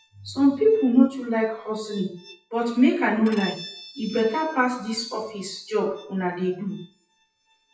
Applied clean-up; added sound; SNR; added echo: classical method WPE with log-MMSE.